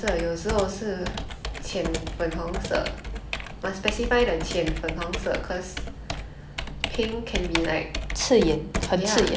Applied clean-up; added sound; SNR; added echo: none; Computer keyboard; 5 dB; none.